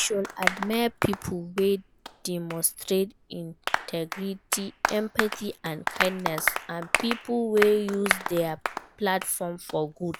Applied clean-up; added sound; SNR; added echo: none; Applause; 5 dB; none.